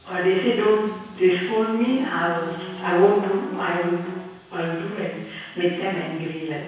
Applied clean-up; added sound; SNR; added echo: none; Bowed string instrument; 16 dB; reverberation time 1.1 s.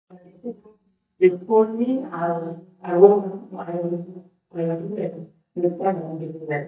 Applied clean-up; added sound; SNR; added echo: neural mask model DeepFilterNet 3.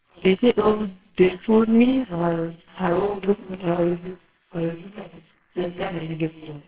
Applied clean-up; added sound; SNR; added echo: neural separator model SepFormer WHAMR!.